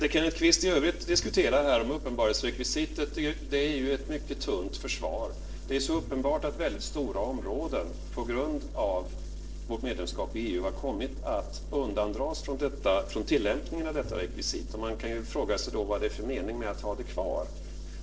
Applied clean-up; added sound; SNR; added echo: neural separator model SepFormer DNS4.